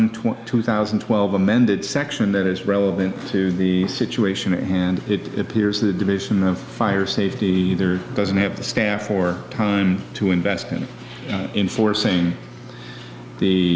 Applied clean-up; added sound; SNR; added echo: none; none; none; none.